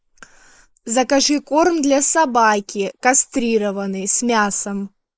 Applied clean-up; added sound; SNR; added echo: neural mask model Resemble Enhance denoiser.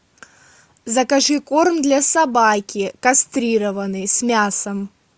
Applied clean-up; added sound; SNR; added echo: none; none; none; none.